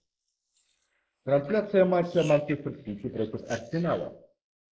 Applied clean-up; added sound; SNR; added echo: neural mask model Resemble Enhance denoiser.